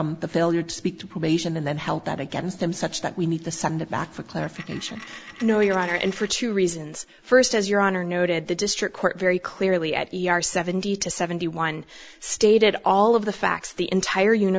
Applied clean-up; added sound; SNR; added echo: none; Coin (dropping); 19 dB; none.